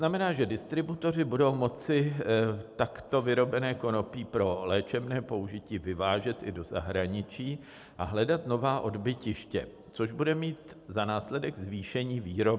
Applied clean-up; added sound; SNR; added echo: none; none; none; none.